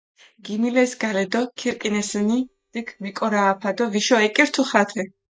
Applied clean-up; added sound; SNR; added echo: neural mask model DeepFilterNet 3.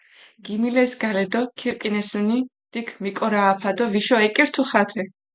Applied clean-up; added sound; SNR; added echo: none; none; none; none.